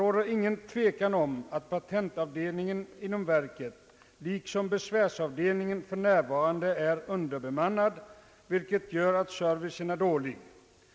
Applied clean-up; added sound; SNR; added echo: none; none; none; none.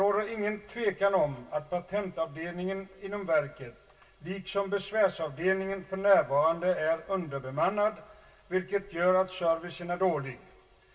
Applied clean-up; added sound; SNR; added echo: none; none; none; reverberation time 0.1 s.